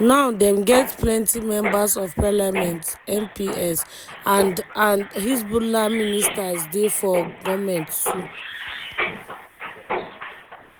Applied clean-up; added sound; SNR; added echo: none; Mechanisms; 10 dB; none.